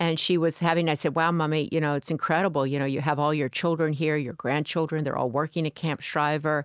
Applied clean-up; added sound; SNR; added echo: none; none; none; none.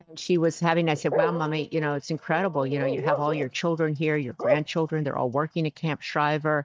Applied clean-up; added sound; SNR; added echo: neural mask model DeepFilterNet 3.